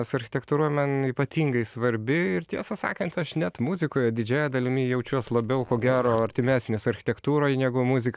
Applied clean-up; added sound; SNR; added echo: neural separator model SepFormer DNS4.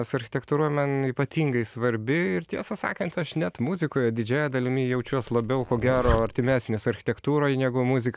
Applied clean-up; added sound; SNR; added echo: none; Zipper (clothing); 7 dB; none.